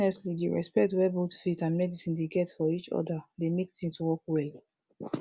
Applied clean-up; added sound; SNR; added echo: none; none; none; none.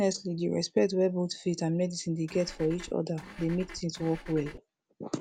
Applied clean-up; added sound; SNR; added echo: none; Engine / Car; 15 dB; none.